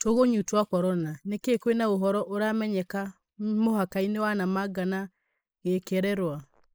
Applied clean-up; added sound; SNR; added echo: neural mask model Resemble Enhance denoiser.